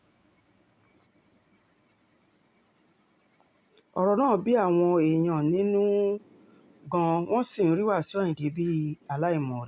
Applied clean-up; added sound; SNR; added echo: none; none; none; none.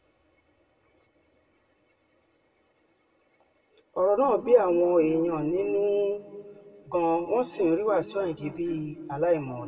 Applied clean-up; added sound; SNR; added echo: none; none; none; reverberation time 1.9 s.